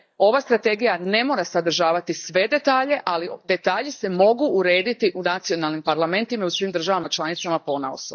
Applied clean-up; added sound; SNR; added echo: neural mask model DeepFilterNet 3.